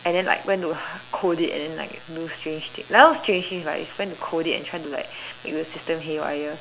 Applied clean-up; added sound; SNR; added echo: none; none; none; none.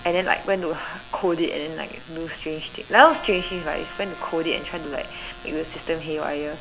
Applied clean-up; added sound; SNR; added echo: none; Trumpet + Thunder; 18 dB; none.